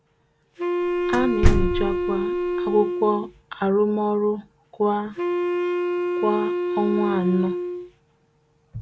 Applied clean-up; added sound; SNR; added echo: none; Wind instrument, woodwind instrument + Slam; -2 dB; none.